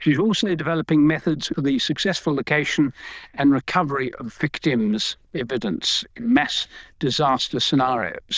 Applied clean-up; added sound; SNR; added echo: neural diffusion model UNIVERSE++.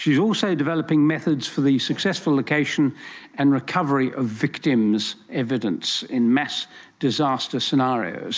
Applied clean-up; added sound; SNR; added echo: none; none; none; none.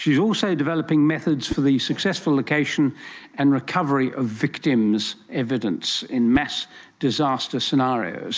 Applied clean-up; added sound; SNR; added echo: none; Whoosh, swoosh, swish; 18 dB; none.